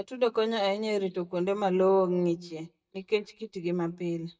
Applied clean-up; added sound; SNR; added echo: neural mask model DeepFilterNet 3.